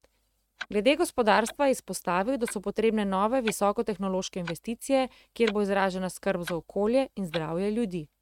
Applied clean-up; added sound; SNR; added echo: neural mask model RNNoise.